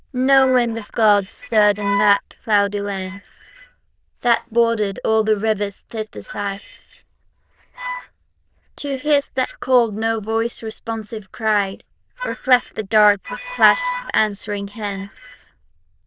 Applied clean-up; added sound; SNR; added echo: neural diffusion model UNIVERSE++.